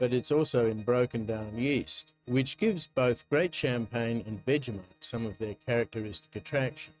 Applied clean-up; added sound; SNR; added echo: neural mask model RNNoise.